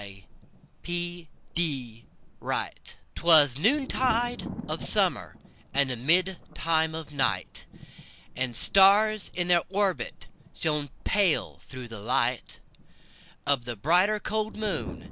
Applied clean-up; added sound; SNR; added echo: none; Thunder; 16 dB; none.